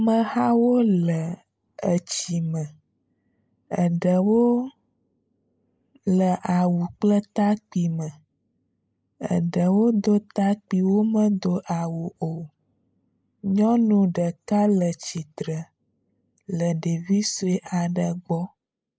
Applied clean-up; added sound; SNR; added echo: neural mask model Resemble Enhance denoiser.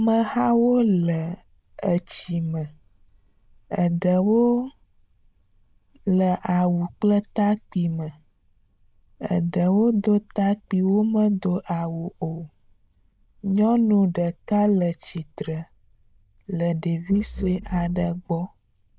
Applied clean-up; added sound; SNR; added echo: neural diffusion model UNIVERSE++.